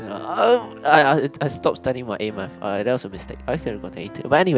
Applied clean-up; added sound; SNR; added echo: none; Piano; 19 dB; none.